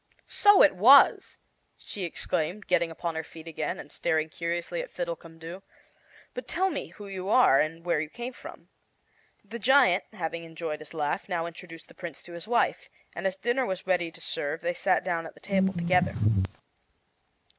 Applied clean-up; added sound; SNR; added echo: none; Bass guitar; -2 dB; none.